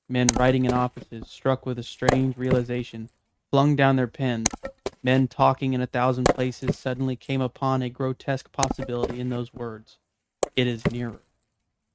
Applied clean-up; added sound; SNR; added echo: neural mask model RNNoise.